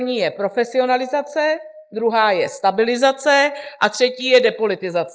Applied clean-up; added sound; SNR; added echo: neural mask model Resemble Enhance denoiser.